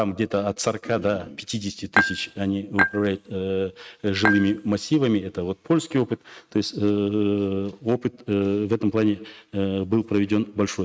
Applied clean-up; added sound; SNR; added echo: neural mask model RNNoise.